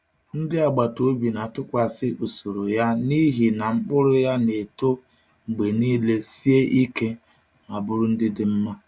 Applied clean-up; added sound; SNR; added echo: none; none; none; none.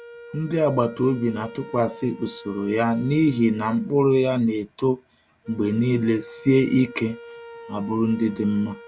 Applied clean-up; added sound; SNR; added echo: none; Wind instrument, woodwind instrument; 20 dB; none.